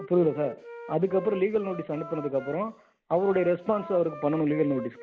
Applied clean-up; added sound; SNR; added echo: none; Wind instrument, woodwind instrument; 14 dB; none.